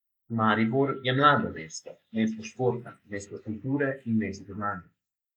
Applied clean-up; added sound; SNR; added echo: neural mask model Resemble Enhance denoiser.